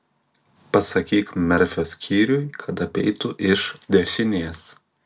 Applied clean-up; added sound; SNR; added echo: none; none; none; none.